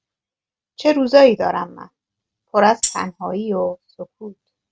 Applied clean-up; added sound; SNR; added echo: neural mask model RNNoise.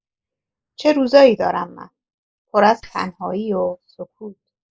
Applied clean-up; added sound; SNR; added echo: neural mask model Resemble Enhance denoiser.